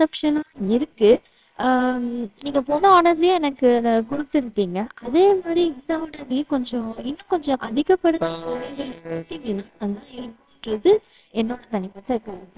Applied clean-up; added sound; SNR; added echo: neural separator model SepFormer WHAMR!.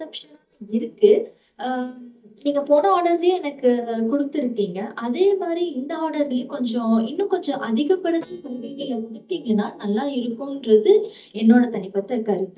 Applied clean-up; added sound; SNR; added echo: neural mask model DeepFilterNet 3.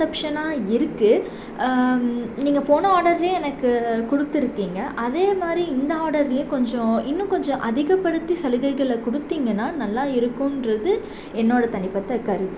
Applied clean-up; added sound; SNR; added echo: none; none; none; none.